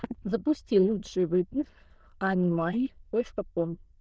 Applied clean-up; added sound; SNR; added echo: neural diffusion model UNIVERSE++.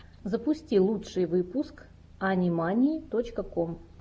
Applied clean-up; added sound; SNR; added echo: none; none; none; none.